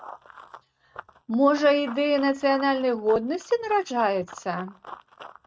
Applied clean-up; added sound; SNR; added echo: neural mask model RNNoise.